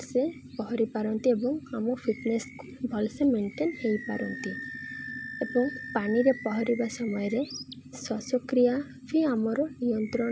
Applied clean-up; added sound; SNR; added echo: none; Animal; 16 dB; none.